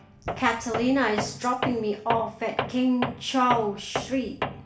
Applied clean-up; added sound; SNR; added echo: none; Tools; 7 dB; reverberation time 0.4 s.